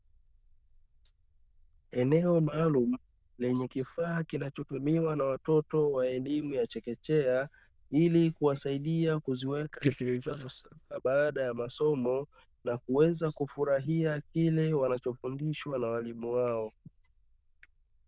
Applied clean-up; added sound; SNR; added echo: neural diffusion model UNIVERSE++.